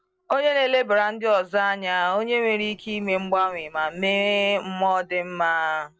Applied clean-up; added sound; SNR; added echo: neural separator model SepFormer DNS4.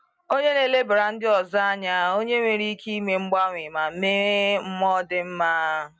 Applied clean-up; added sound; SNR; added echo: none; none; none; none.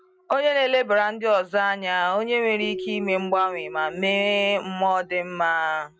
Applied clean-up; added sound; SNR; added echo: none; Keyboard (musical); 15 dB; none.